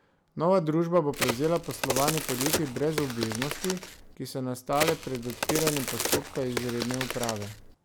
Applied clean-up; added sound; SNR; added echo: none; Crack; 3 dB; none.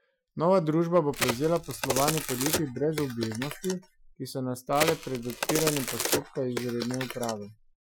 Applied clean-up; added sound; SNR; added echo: classical method Wiener filter.